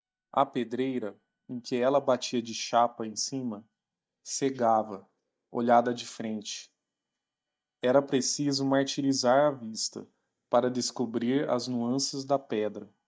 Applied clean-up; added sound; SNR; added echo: neural mask model DeepFilterNet 3.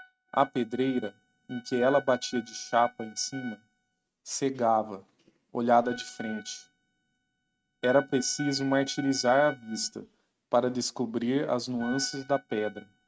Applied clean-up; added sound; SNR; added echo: neural mask model RNNoise.